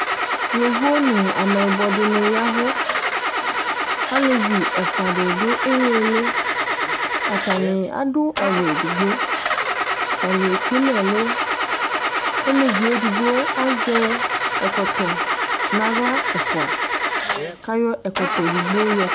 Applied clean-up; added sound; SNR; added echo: none; Engine starting / Car; -1 dB; none.